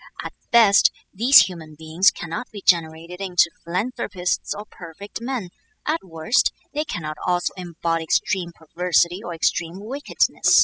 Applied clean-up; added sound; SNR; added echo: classical method spectral subtraction.